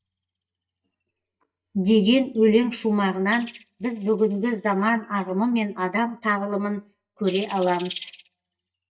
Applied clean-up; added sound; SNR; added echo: neural mask model DeepFilterNet 3.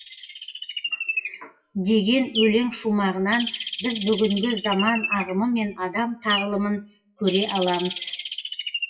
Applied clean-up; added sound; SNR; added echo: classical method WPE with log-MMSE.